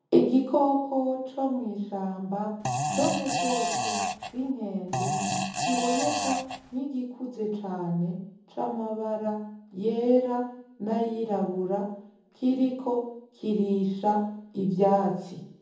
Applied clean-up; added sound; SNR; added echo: none; Fart; 1 dB; reverberation time 0.7 s.